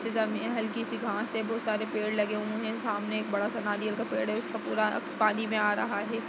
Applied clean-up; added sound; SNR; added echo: none; none; none; none.